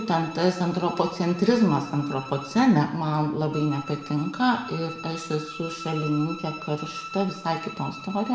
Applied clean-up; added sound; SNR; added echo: none; Bowed string instrument; 14 dB; reverberation time 0.8 s.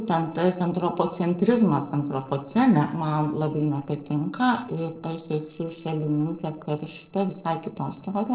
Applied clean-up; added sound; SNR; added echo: neural separator model SepFormer DNS4.